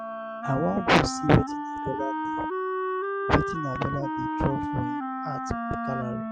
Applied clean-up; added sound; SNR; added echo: classical method Wiener filter.